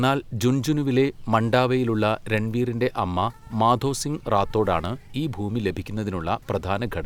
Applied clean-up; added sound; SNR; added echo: none; Insect; 17 dB; none.